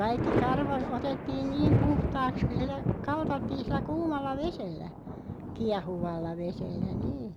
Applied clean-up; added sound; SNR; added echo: none; Thunder; -1 dB; none.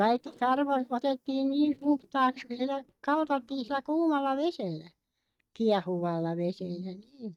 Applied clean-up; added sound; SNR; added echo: neural mask model DeepFilterNet 3.